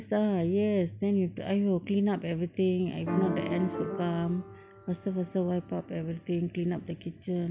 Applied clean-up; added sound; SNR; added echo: none; Piano; 7 dB; none.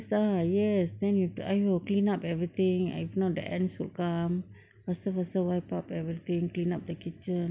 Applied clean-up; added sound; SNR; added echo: none; none; none; none.